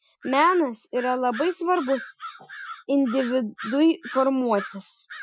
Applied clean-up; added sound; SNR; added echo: classical method Wiener filter.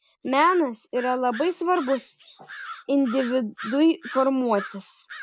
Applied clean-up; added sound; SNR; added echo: neural mask model Resemble Enhance denoiser.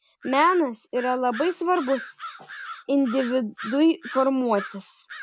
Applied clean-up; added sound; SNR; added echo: none; Bird vocalization, bird call, bird song; 15 dB; none.